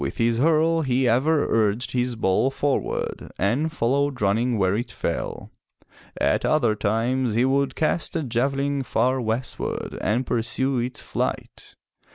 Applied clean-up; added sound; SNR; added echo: none; none; none; none.